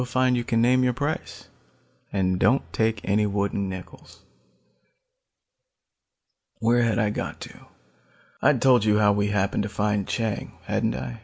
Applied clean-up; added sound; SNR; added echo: none; none; none; none.